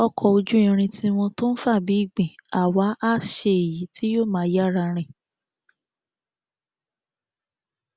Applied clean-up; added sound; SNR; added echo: none; none; none; none.